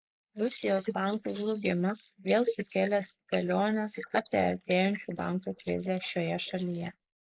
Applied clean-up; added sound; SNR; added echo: neural mask model Resemble Enhance denoiser.